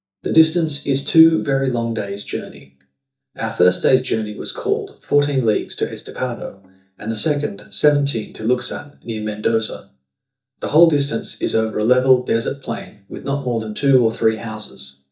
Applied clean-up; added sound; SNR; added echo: neural mask model DeepFilterNet 3.